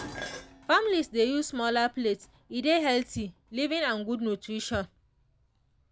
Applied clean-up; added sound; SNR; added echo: none; Dishes, pots, and pans; 19 dB; none.